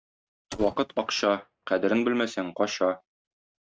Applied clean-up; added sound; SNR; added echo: neural mask model RNNoise.